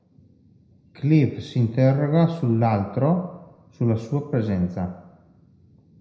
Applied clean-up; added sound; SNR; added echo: none; none; none; reverberation time 0.7 s.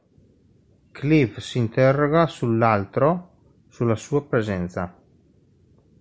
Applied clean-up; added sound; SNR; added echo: none; none; none; none.